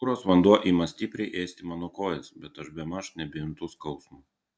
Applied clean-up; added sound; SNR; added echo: none; none; none; none.